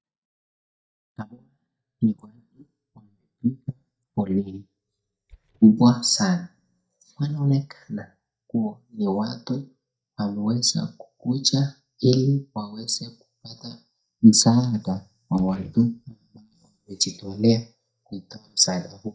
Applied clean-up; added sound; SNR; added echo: neural mask model DeepFilterNet 3.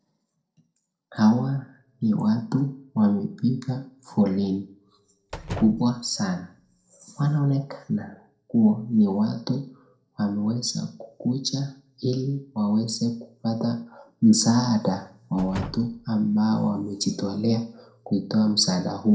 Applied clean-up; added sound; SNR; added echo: neural separator model SepFormer DNS4.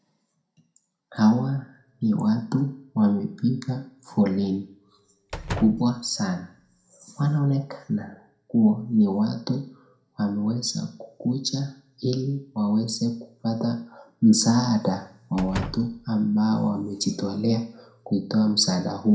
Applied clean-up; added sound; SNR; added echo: none; Slam; 12 dB; reverberation time 0.4 s.